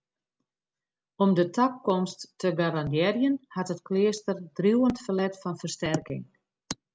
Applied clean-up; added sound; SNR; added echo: none; none; none; none.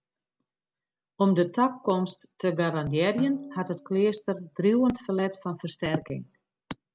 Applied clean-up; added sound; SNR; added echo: none; Snare drum; 15 dB; none.